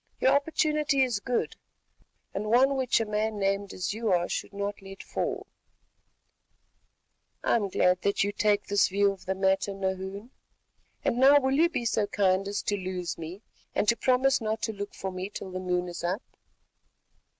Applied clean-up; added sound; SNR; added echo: none; none; none; none.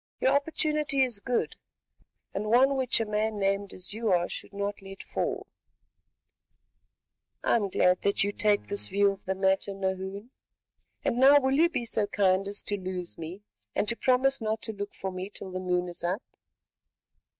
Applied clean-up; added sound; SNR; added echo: neural mask model DeepFilterNet 3.